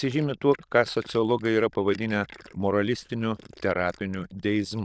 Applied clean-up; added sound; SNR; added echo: neural diffusion model UNIVERSE++.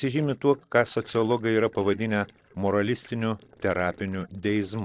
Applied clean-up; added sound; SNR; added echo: neural separator model SepFormer DNS4.